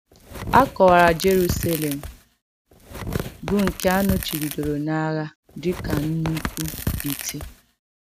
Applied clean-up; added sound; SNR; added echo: none; Tearing; 8 dB; none.